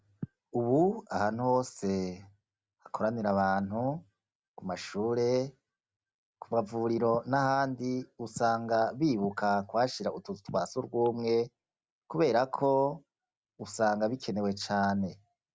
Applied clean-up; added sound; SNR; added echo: none; none; none; none.